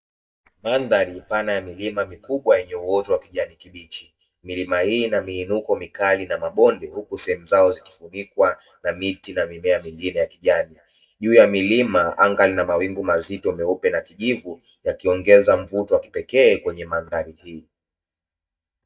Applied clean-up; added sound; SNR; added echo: neural mask model DeepFilterNet 3.